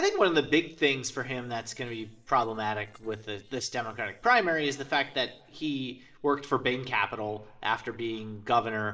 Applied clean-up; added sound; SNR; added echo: neural separator model SepFormer DNS4.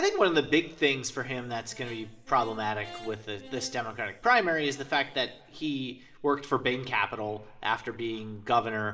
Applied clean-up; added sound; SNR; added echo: none; Brass instrument; 20 dB; reverberation time 2.6 s.